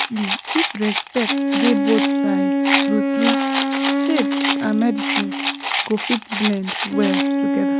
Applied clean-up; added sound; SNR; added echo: none; Rattle + Wind instrument, woodwind instrument; -4 dB; none.